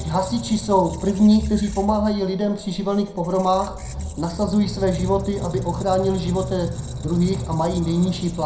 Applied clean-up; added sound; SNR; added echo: none; Squeak; 9 dB; reverberation time 0.4 s.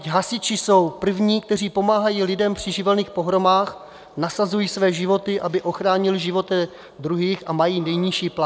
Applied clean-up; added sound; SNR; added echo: none; none; none; none.